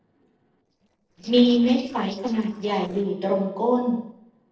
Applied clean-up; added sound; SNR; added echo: neural separator model SepFormer DNS4.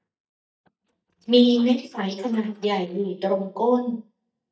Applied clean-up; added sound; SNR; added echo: neural mask model DeepFilterNet 3.